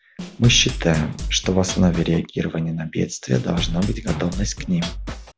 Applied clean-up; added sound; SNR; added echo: none; Drum kit; 7 dB; none.